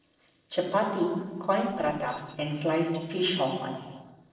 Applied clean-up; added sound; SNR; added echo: neural separator model SepFormer DNS4.